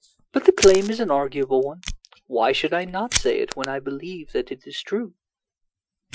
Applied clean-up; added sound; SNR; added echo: classical method Wiener filter.